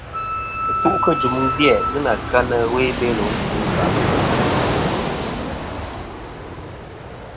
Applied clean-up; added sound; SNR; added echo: none; Wind instrument, woodwind instrument + Fixed-wing aircraft, airplane; -1 dB; none.